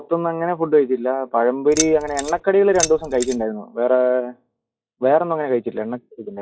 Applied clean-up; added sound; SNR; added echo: classical method log-MMSE.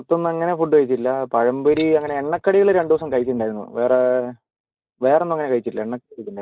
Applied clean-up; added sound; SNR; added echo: neural mask model DeepFilterNet 3.